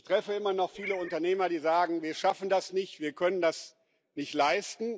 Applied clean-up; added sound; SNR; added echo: neural mask model Resemble Enhance denoiser.